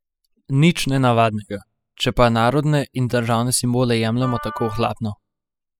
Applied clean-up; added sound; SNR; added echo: classical method spectral subtraction.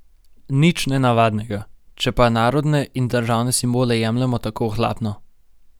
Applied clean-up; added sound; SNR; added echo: none; none; none; none.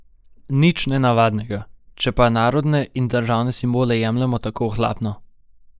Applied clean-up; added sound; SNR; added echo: neural mask model Resemble Enhance denoiser.